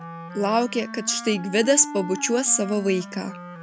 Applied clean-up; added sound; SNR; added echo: none; Wind instrument, woodwind instrument; 13 dB; none.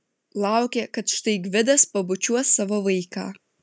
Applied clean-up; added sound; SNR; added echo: none; none; none; none.